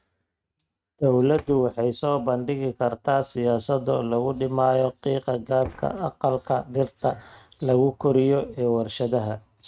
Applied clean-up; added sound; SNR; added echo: neural mask model RNNoise.